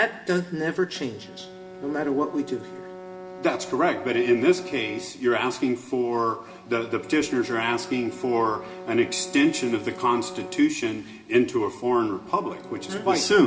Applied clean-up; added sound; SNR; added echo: none; Brass instrument; 16 dB; reverberation time 0.6 s.